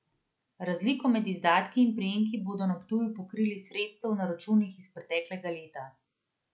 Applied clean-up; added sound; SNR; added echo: none; none; none; none.